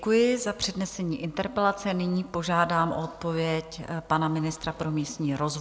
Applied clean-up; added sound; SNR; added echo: none; none; none; none.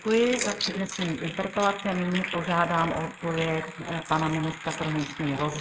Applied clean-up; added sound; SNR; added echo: neural mask model Resemble Enhance denoiser.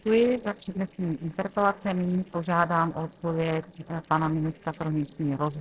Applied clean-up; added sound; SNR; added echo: neural separator model SepFormer DNS4.